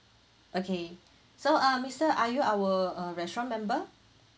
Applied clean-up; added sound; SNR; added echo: none; none; none; none.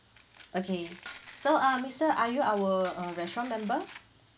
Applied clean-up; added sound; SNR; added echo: none; Domestic sounds, home sounds + Dishes, pots, and pans; 18 dB; none.